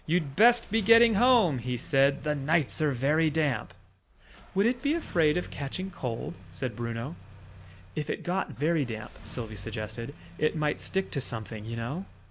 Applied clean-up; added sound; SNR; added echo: none; Engine starting; 17 dB; none.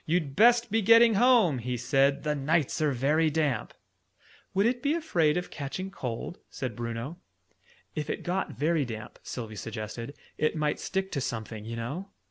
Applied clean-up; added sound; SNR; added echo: none; none; none; none.